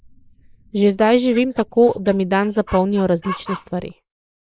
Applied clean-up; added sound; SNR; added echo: neural mask model Resemble Enhance denoiser.